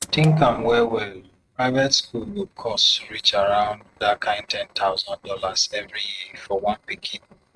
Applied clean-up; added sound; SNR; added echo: neural mask model RNNoise.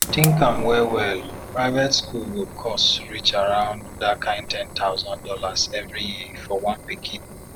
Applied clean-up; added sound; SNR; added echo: none; Fire; 10 dB; none.